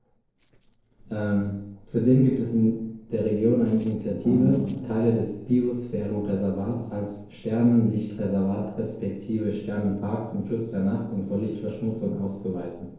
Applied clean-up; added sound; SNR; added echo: neural separator model SepFormer DNS4.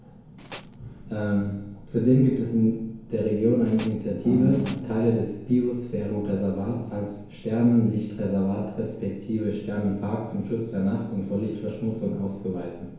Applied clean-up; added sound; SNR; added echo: none; Tools; 17 dB; reverberation time 1.0 s.